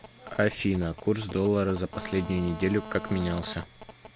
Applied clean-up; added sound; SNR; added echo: none; Telephone; 17 dB; none.